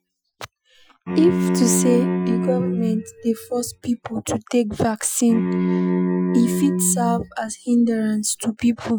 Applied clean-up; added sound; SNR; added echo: classical method Wiener filter.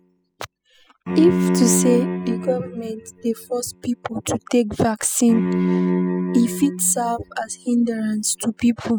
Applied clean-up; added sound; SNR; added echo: classical method spectral subtraction.